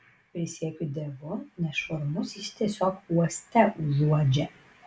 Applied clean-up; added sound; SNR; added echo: none; none; none; none.